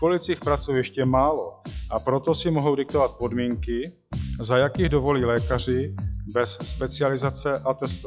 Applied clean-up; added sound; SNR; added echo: classical method log-MMSE.